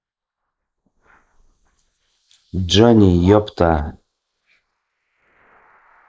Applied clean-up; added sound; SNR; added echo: neural mask model Resemble Enhance denoiser.